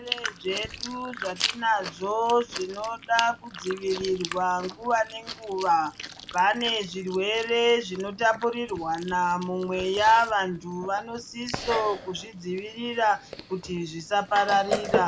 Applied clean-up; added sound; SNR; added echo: none; Chewing, mastication; 10 dB; none.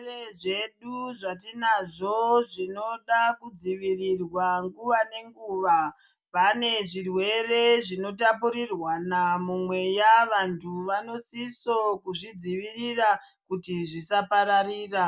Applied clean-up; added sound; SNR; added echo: none; none; none; none.